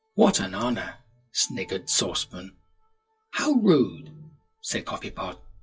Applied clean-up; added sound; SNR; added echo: classical method WPE with log-MMSE.